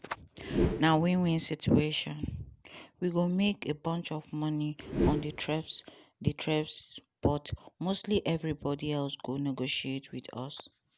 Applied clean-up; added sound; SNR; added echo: none; Whoosh, swoosh, swish; 3 dB; none.